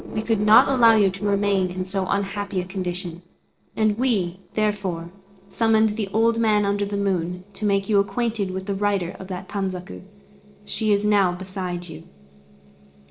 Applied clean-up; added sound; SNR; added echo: neural separator model SepFormer DNS4.